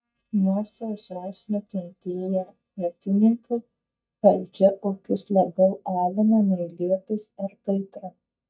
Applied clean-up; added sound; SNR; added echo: neural mask model DeepFilterNet 3.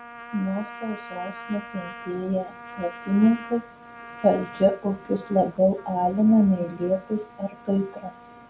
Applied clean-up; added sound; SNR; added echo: none; Trumpet; 17 dB; none.